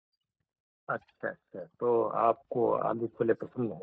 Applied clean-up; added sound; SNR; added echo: neural mask model DeepFilterNet 3.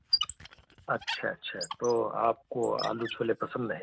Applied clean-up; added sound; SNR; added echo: none; Squeak; 7 dB; none.